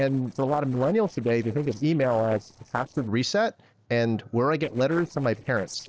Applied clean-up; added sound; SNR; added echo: neural separator model SepFormer DNS4.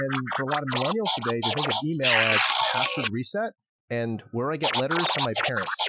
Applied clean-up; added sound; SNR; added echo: classical method Wiener filter.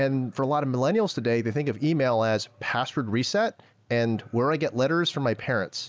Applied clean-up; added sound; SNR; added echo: none; none; none; none.